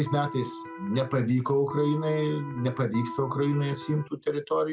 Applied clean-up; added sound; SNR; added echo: none; Electric guitar; 12 dB; none.